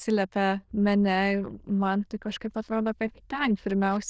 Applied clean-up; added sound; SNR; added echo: neural diffusion model UNIVERSE++.